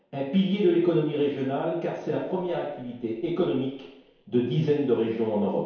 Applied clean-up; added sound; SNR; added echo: none; none; none; reverberation time 1.0 s.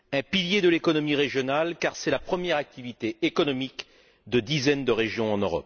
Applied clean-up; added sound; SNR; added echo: none; none; none; none.